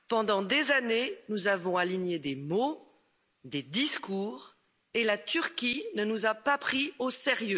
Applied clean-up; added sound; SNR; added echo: none; none; none; none.